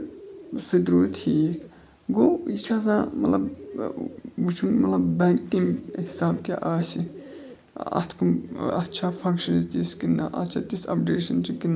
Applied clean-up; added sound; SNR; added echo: none; Bird; 20 dB; none.